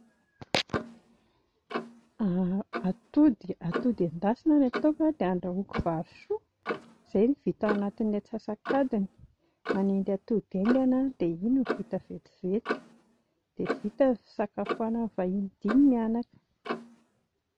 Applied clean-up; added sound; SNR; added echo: none; Clock; 11 dB; none.